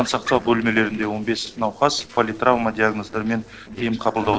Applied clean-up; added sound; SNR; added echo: neural separator model SepFormer DNS4.